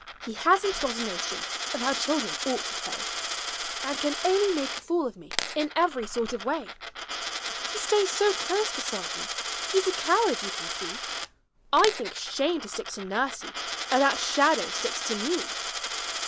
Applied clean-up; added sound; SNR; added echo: none; Coin (dropping); 5 dB; none.